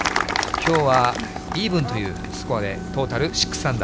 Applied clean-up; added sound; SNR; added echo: none; Wind instrument, woodwind instrument; 19 dB; none.